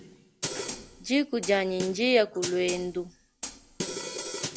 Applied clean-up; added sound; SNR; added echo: none; Snare drum; 9 dB; none.